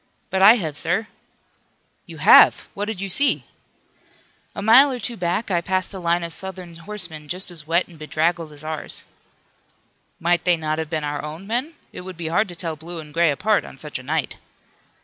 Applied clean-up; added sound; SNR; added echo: none; none; none; none.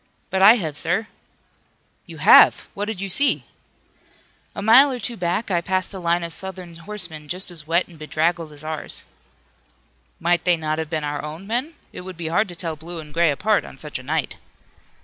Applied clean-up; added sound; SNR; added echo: none; Clock; 20 dB; none.